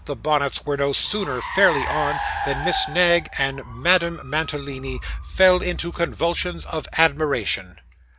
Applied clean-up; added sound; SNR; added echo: none; Car; 9 dB; none.